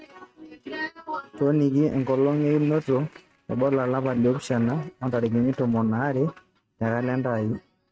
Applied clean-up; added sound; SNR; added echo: neural mask model RNNoise.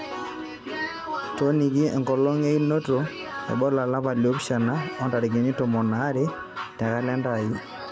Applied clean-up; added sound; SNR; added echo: none; none; none; none.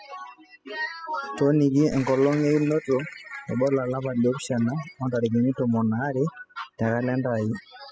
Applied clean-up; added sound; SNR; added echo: classical method spectral subtraction.